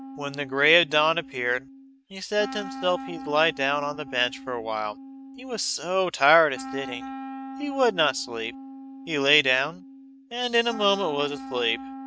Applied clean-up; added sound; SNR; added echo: neural mask model RNNoise.